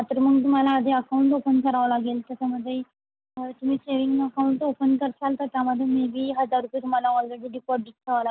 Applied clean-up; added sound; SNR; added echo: none; none; none; none.